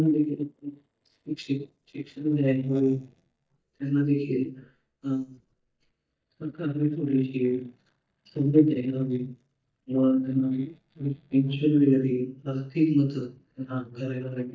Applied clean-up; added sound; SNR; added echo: neural mask model DeepFilterNet 3.